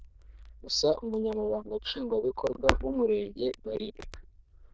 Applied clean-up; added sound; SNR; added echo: neural diffusion model UNIVERSE++.